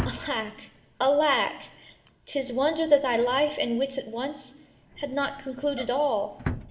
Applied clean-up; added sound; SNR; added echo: none; Drawer open or close; 13 dB; reverberation time 0.9 s.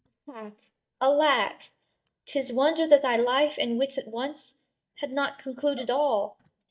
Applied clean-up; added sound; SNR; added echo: neural mask model DeepFilterNet 3.